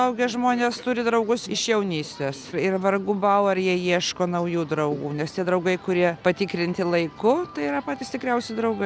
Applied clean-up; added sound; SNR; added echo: none; none; none; none.